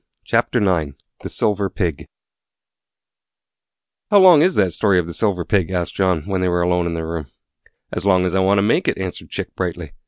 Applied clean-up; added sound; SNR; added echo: none; none; none; none.